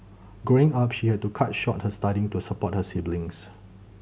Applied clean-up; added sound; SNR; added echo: none; none; none; none.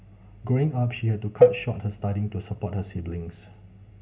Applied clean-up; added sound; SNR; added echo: none; Cowbell; -3 dB; reverberation time 0.4 s.